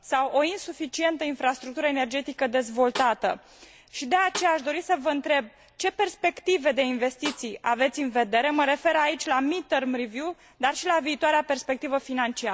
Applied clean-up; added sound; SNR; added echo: none; Snare drum; 16 dB; none.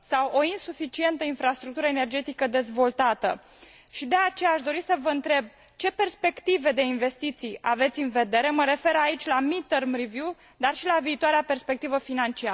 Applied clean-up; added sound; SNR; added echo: none; none; none; none.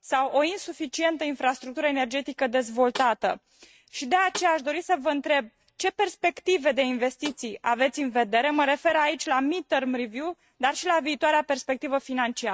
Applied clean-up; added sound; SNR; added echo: neural mask model RNNoise.